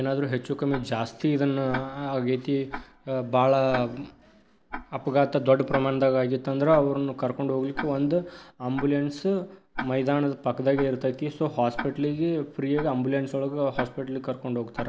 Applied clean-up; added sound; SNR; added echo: none; Tick-tock; 15 dB; none.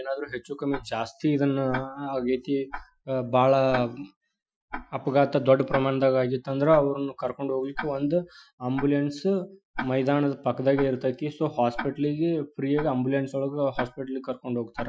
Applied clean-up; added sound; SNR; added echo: classical method Wiener filter.